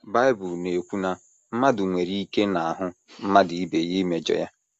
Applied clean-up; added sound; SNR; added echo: none; none; none; none.